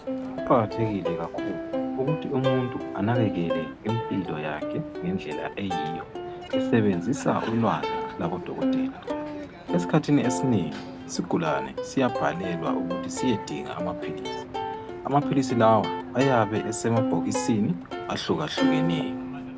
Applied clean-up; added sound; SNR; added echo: none; Plucked string instrument; 3 dB; none.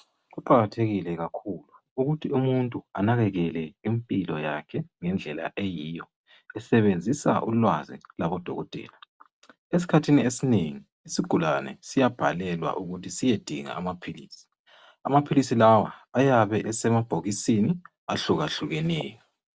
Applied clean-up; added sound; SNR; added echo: none; none; none; none.